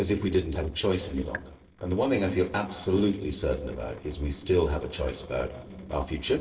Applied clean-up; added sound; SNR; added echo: neural separator model SepFormer DNS4.